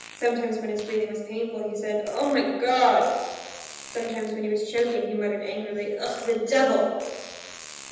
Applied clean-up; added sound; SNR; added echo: none; Fart; 19 dB; reverberation time 1.1 s.